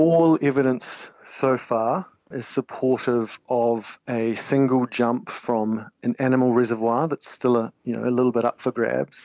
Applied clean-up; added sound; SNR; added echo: none; none; none; none.